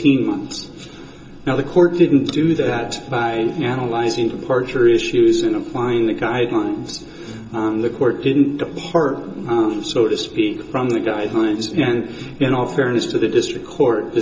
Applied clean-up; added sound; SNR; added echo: none; Bass guitar; 18 dB; reverberation time 0.2 s.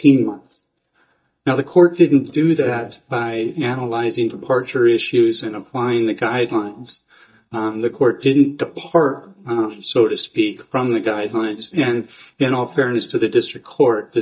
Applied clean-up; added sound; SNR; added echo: neural mask model DeepFilterNet 3.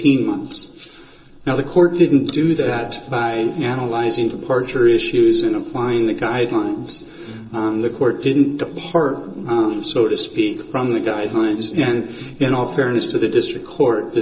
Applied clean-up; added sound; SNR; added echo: neural separator model SepFormer DNS4.